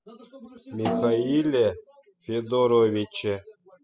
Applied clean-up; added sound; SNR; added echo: classical method spectral subtraction.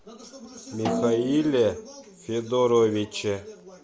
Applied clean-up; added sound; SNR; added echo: none; Snare drum; 9 dB; none.